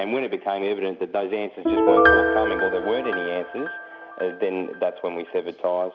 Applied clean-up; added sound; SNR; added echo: none; Piano; -1 dB; none.